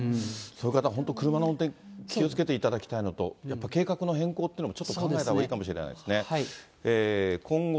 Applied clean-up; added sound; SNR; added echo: none; none; none; none.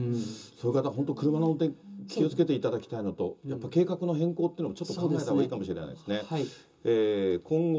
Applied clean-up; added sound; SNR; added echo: none; none; none; reverberation time 0.2 s.